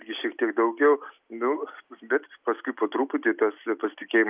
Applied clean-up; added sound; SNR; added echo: none; none; none; none.